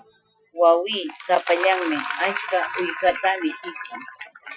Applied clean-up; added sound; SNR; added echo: classical method Wiener filter.